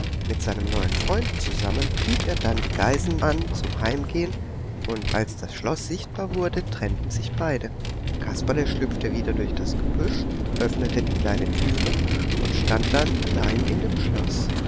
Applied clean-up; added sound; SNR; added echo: none; Vehicle + Mechanical fan; -5 dB; none.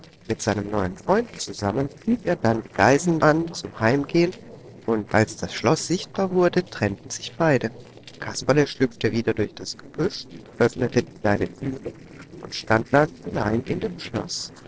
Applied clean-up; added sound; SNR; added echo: neural separator model SepFormer DNS4.